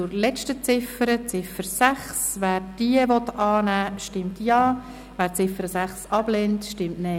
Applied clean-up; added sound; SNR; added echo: none; none; none; none.